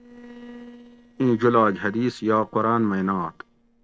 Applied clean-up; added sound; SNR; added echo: neural separator model SepFormer DNS4.